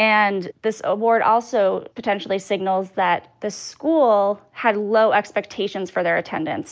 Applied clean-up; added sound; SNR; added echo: none; none; none; none.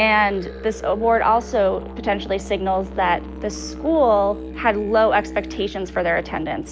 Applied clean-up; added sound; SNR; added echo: none; Musical instrument; 12 dB; none.